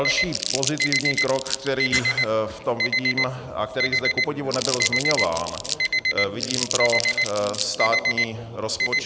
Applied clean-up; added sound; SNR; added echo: none; Crumpling, crinkling + Alarm; -1 dB; none.